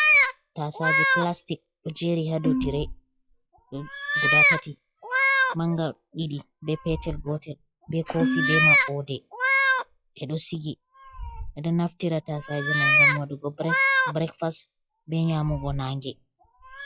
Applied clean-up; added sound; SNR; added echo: classical method log-MMSE.